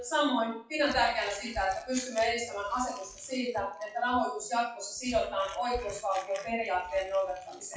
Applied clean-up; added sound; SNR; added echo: classical method WPE with log-MMSE.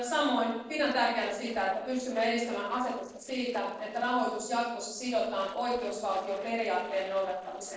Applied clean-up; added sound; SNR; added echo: neural separator model SepFormer DNS4.